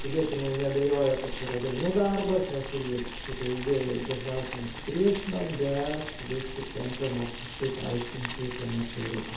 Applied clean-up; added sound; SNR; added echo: none; Boiling; 7 dB; reverberation time 0.7 s.